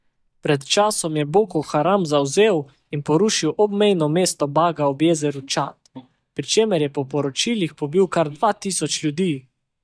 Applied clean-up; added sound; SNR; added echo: neural mask model DeepFilterNet 3.